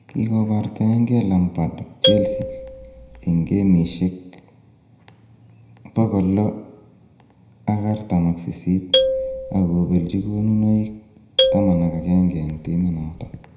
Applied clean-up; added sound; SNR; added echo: none; Marimba, xylophone; 3 dB; reverberation time 0.8 s.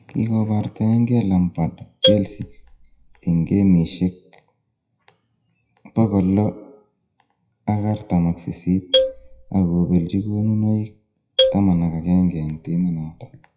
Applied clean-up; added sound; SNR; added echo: classical method WPE with log-MMSE.